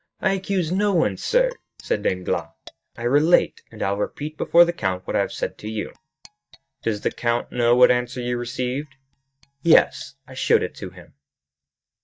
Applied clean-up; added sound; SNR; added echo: neural mask model DeepFilterNet 3.